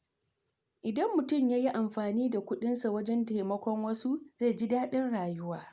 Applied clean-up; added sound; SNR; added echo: none; none; none; none.